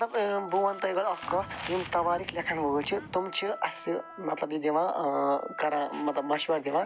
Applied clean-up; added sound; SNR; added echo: none; Wind instrument, woodwind instrument + Bird / Fowl; 16 dB; none.